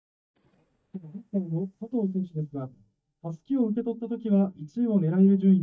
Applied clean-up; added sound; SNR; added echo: neural mask model DeepFilterNet 3.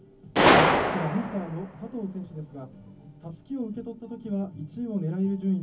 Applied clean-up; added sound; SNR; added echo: none; Gunshot, gunfire; -4 dB; reverberation time 0.3 s.